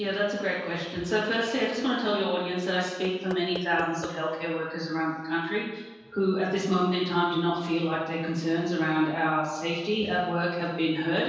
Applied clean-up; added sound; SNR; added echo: none; Knock / Wood; 17 dB; reverberation time 1.2 s.